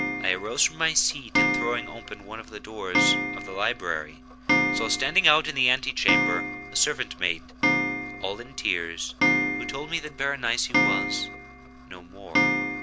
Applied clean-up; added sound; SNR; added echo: none; Clock; -1 dB; none.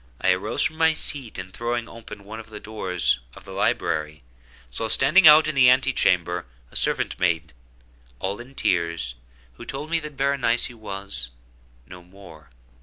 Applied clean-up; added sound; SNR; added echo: none; none; none; none.